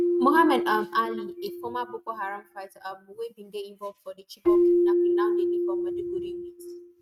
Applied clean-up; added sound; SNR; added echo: neural mask model RNNoise.